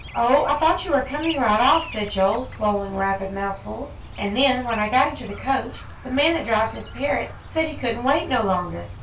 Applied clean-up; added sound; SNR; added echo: none; Chirp, tweet; 14 dB; reverberation time 0.2 s.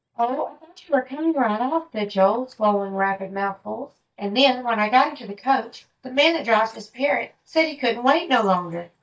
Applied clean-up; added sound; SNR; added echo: neural mask model DeepFilterNet 3.